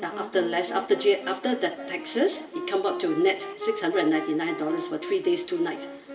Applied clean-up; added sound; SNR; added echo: none; Wind instrument, woodwind instrument; 11 dB; reverberation time 1.9 s.